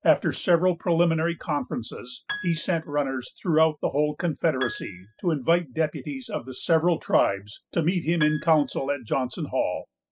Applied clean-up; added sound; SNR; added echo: classical method spectral subtraction.